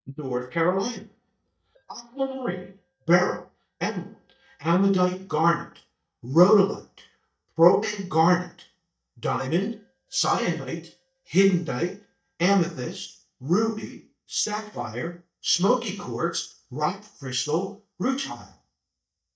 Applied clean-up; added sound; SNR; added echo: neural mask model DeepFilterNet 3.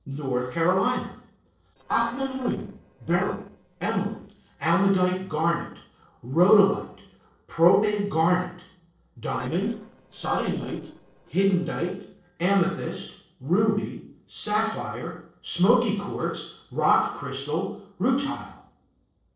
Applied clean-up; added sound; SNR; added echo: neural separator model SepFormer DNS4.